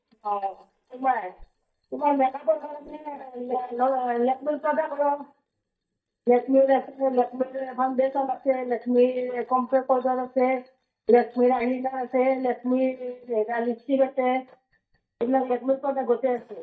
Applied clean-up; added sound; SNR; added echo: neural mask model DeepFilterNet 3.